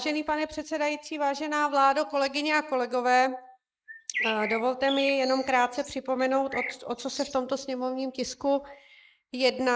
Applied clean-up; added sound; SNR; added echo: neural mask model Resemble Enhance denoiser.